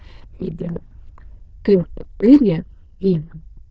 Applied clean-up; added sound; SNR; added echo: neural diffusion model UNIVERSE++.